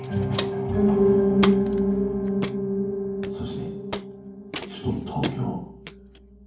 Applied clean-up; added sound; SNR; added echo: none; Walk, footsteps; 12 dB; reverberation time 0.9 s.